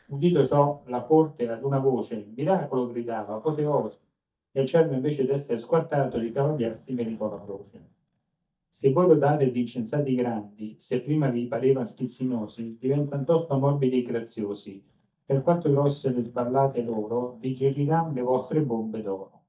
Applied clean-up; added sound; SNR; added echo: neural mask model DeepFilterNet 3.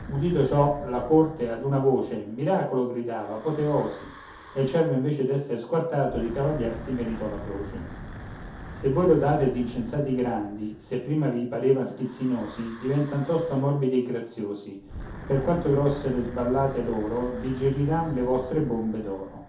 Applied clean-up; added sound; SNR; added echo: none; Wind / Breathing; 15 dB; reverberation time 0.5 s.